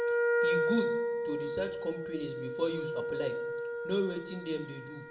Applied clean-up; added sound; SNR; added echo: none; Wind instrument, woodwind instrument; -4 dB; reverberation time 0.8 s.